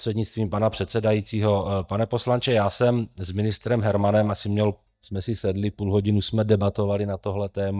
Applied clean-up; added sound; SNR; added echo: neural mask model DeepFilterNet 3.